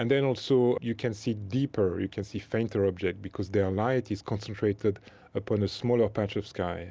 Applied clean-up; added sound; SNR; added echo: none; none; none; none.